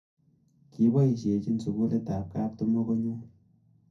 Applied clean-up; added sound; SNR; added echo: none; none; none; reverberation time 0.3 s.